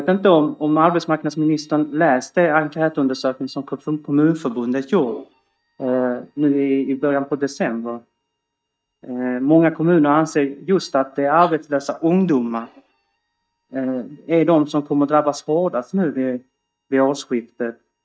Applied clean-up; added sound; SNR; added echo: neural mask model DeepFilterNet 3.